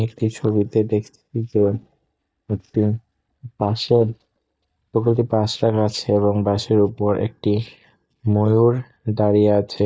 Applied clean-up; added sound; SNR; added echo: neural mask model DeepFilterNet 3.